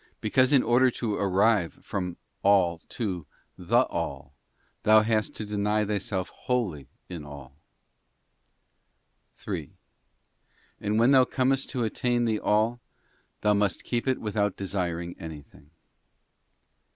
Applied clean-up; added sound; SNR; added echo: none; none; none; none.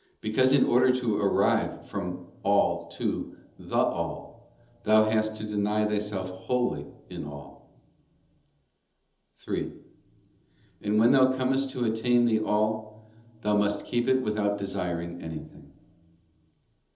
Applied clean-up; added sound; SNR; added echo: none; none; none; reverberation time 1.2 s.